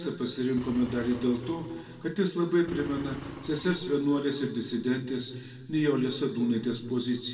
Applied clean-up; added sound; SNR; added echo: none; Engine; 16 dB; reverberation time 1.7 s.